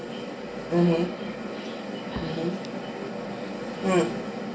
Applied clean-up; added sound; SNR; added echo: none; Breathing; 19 dB; reverberation time 0.2 s.